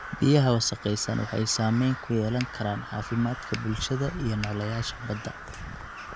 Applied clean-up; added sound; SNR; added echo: none; Crow + Finger snapping; 11 dB; none.